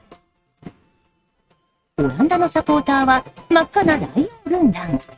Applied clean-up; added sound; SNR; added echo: neural mask model RNNoise.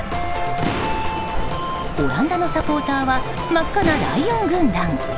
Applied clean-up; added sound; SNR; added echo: none; Cricket + Boom; 4 dB; none.